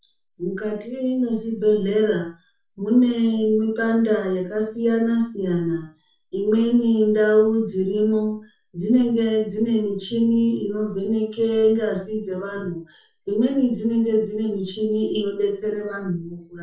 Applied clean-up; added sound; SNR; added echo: none; none; none; reverberation time 0.3 s.